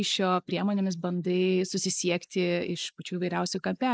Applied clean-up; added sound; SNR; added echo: neural mask model Resemble Enhance denoiser.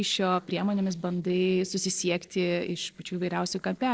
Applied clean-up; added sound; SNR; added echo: neural separator model SepFormer DNS4.